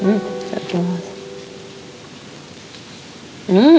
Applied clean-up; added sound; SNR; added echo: none; Guitar; 20 dB; none.